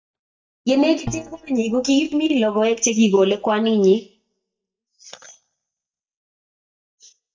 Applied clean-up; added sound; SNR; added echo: neural mask model DeepFilterNet 3.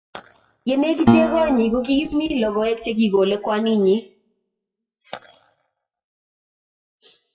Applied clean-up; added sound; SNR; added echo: classical method WPE with log-MMSE.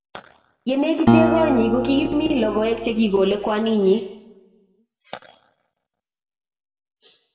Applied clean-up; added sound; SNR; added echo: none; Acoustic guitar; 1 dB; reverberation time 0.9 s.